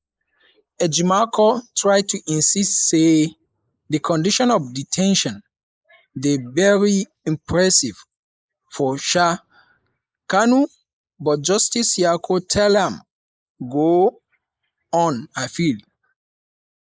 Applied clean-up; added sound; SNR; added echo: neural mask model Resemble Enhance denoiser.